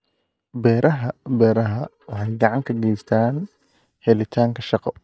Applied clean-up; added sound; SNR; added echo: neural mask model DeepFilterNet 3.